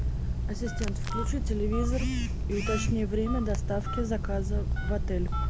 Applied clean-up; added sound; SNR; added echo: none; Telephone; -4 dB; none.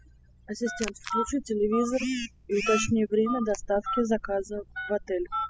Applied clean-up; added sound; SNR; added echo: classical method spectral subtraction.